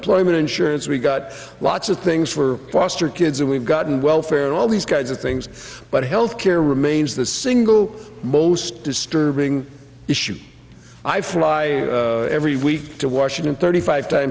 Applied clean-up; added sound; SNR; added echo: none; none; none; none.